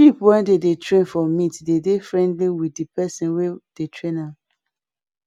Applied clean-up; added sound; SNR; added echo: none; none; none; none.